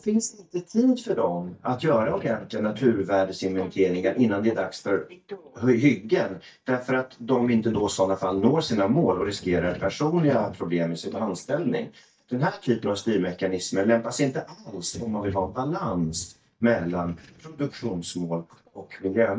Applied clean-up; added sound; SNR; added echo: neural mask model DeepFilterNet 3.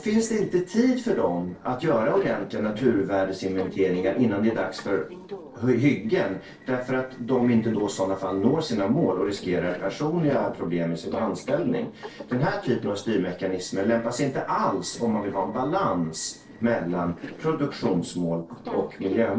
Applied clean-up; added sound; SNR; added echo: neural separator model SepFormer DNS4.